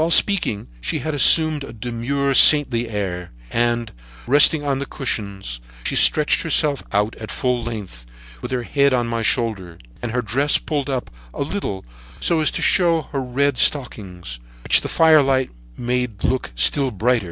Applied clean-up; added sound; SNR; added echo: none; none; none; none.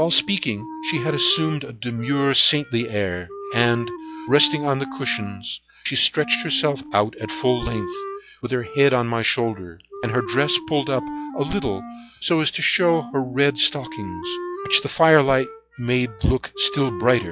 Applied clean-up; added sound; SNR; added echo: classical method log-MMSE.